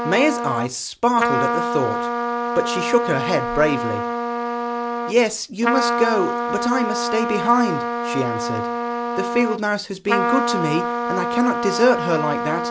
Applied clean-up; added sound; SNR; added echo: none; Trumpet; 1 dB; none.